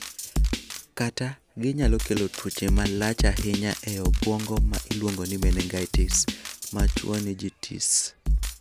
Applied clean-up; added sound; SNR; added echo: none; Drum kit; -2 dB; none.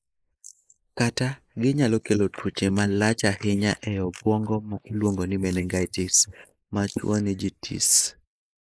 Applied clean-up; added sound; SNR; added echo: neural mask model Resemble Enhance denoiser.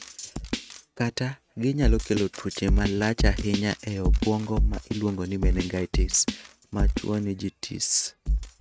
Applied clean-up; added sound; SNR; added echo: neural mask model RNNoise.